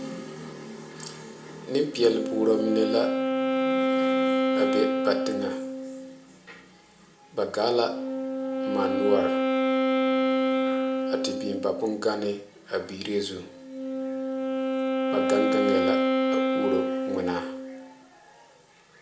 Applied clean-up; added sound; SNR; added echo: none; Wind instrument, woodwind instrument; -3 dB; reverberation time 0.6 s.